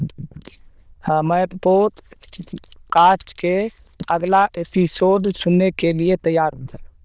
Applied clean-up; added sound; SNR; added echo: neural diffusion model UNIVERSE++.